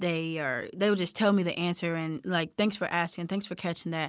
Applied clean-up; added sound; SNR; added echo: none; none; none; none.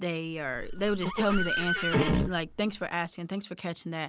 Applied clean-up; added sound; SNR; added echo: none; Livestock, farm animals, working animals; -1 dB; none.